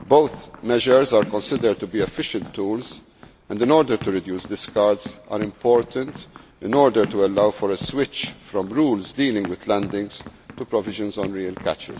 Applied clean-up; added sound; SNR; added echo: none; Run; 16 dB; none.